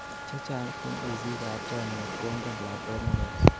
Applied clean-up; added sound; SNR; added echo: none; Waves, surf + Wind instrument, woodwind instrument; 7 dB; none.